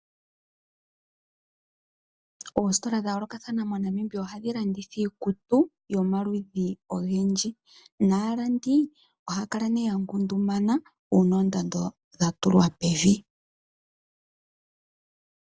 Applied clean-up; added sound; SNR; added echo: none; none; none; none.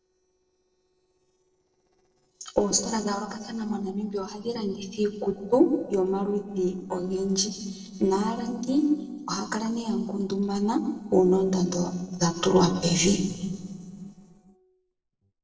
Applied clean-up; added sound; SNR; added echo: neural separator model SepFormer DNS4.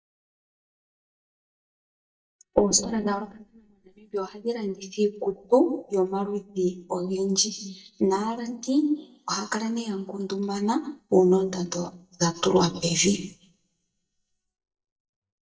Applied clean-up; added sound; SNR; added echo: neural mask model DeepFilterNet 3.